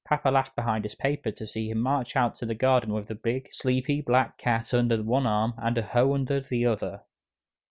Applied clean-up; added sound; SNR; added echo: none; none; none; none.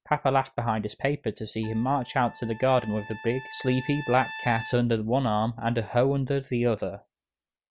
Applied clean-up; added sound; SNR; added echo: none; Trumpet; 15 dB; none.